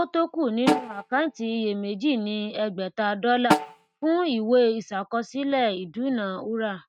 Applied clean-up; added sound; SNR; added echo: neural mask model RNNoise.